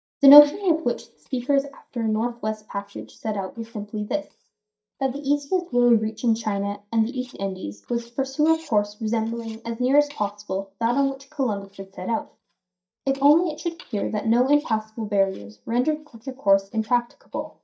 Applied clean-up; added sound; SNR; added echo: neural mask model DeepFilterNet 3.